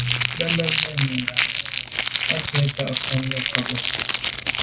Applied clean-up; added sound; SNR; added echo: none; Crackle; -2 dB; reverberation time 1.8 s.